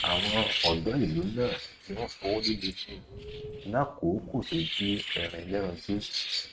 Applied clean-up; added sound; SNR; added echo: neural mask model RNNoise.